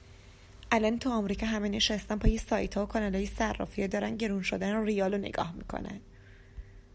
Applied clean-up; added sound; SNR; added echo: none; none; none; none.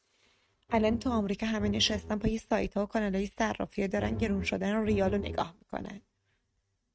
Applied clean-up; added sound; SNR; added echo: neural mask model RNNoise.